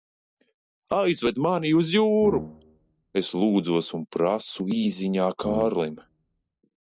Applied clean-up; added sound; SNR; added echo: none; Brass instrument; 13 dB; none.